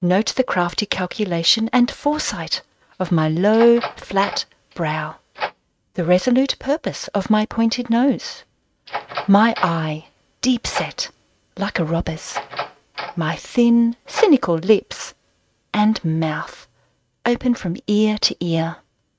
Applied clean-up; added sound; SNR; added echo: neural mask model RNNoise.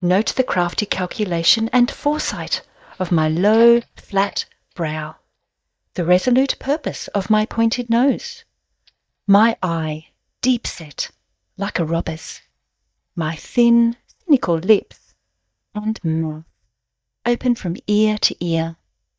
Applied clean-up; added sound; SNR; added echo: neural mask model DeepFilterNet 3.